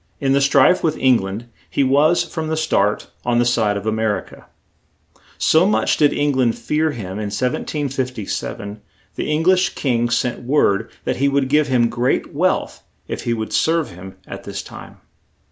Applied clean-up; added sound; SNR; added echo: none; none; none; none.